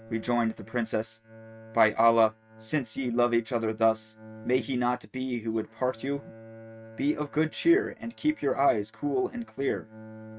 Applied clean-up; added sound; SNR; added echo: neural mask model RNNoise.